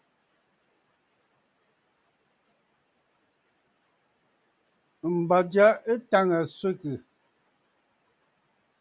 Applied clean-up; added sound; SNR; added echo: none; none; none; none.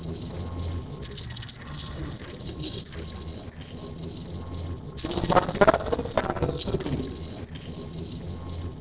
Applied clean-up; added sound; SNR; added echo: neural separator model SepFormer DNS4.